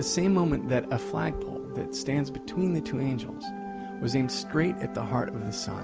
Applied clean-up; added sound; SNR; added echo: none; none; none; none.